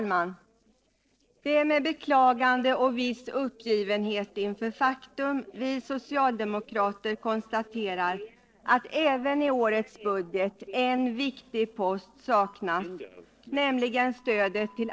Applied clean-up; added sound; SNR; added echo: neural separator model SepFormer DNS4.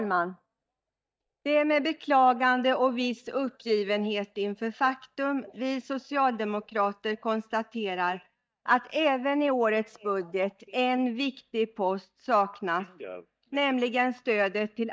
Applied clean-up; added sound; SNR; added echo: neural mask model DeepFilterNet 3.